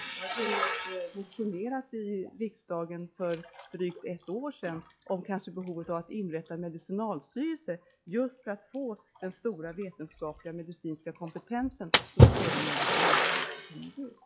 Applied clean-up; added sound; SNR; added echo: classical method log-MMSE.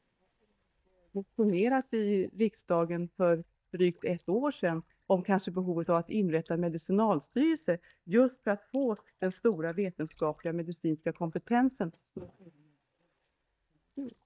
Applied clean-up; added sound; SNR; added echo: neural mask model DeepFilterNet 3.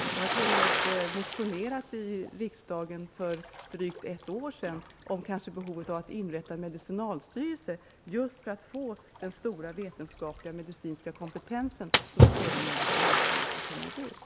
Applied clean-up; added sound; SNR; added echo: none; Splash, splatter; -4 dB; none.